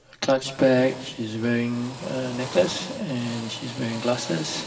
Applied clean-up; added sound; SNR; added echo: none; Drill; 14 dB; reverberation time 1.7 s.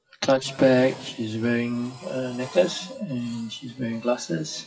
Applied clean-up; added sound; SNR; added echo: classical method WPE with log-MMSE.